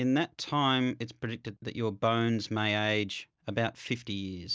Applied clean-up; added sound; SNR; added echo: none; none; none; none.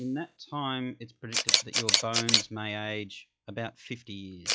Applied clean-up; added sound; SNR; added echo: classical method log-MMSE.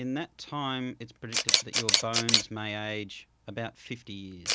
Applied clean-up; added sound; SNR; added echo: none; Camera; -4 dB; none.